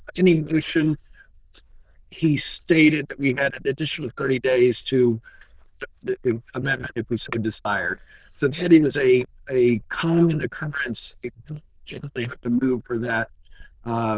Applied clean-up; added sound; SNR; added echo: neural diffusion model UNIVERSE++.